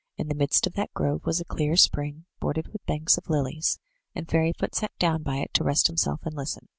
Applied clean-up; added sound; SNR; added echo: none; none; none; none.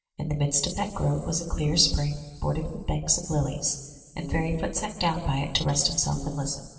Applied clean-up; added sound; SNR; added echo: neural separator model SepFormer DNS4.